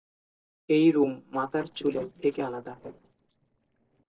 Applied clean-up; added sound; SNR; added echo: neural separator model SepFormer DNS4.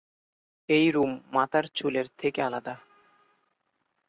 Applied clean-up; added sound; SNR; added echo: none; none; none; none.